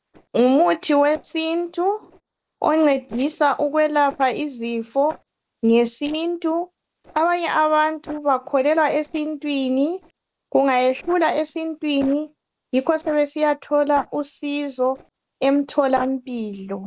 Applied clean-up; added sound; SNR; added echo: neural separator model SepFormer DNS4.